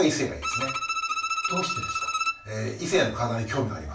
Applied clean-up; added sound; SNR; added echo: none; Bowed string instrument; 1 dB; reverberation time 0.3 s.